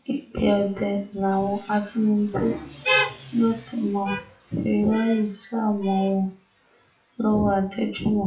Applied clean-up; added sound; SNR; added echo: classical method WPE with log-MMSE.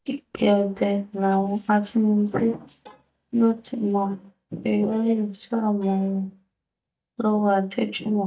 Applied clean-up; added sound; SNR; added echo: neural mask model DeepFilterNet 3.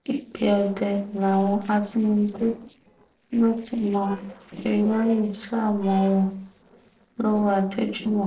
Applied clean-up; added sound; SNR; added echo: neural separator model SepFormer DNS4.